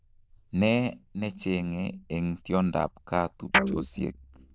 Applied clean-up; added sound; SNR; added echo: neural diffusion model UNIVERSE++.